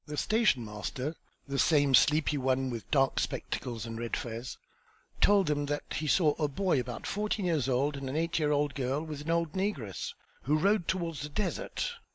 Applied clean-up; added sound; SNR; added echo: none; none; none; none.